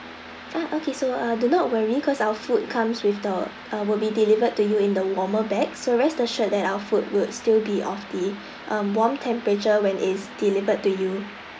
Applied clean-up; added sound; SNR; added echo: none; none; none; none.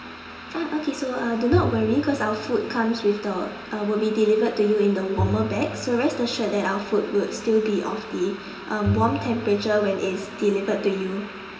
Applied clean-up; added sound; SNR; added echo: none; Bowed string instrument; 9 dB; reverberation time 1.6 s.